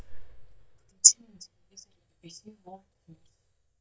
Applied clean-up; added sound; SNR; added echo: neural mask model DeepFilterNet 3.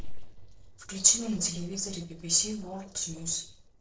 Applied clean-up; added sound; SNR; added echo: neural separator model SepFormer DNS4.